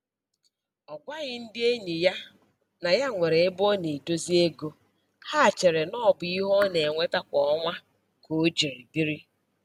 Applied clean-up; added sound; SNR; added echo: none; Raindrop / Drip; 17 dB; none.